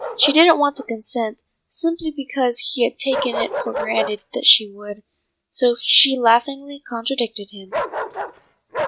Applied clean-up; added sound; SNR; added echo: neural mask model RNNoise.